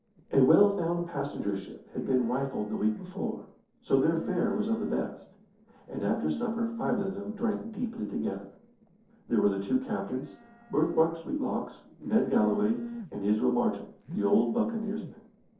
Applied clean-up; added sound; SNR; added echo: neural separator model SepFormer DNS4.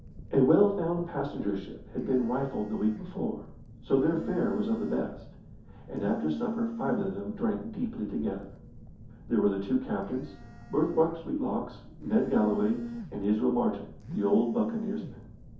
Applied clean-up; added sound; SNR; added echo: none; Telephone; 11 dB; reverberation time 0.5 s.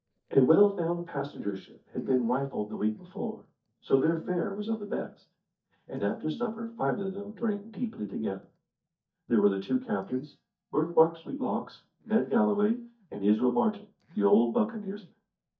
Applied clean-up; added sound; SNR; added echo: neural mask model DeepFilterNet 3.